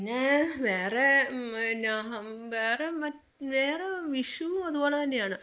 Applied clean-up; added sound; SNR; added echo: neural mask model Resemble Enhance denoiser.